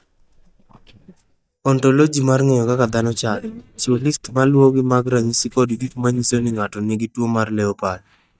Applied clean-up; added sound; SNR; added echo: neural mask model DeepFilterNet 3.